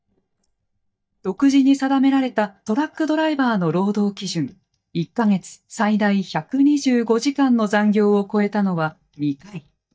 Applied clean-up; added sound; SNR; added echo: neural mask model DeepFilterNet 3.